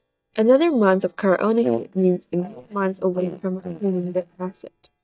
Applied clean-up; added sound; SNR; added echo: neural mask model DeepFilterNet 3.